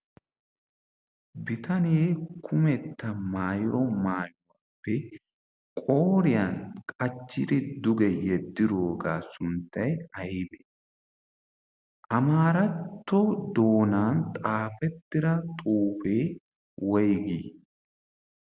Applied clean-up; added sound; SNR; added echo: none; none; none; none.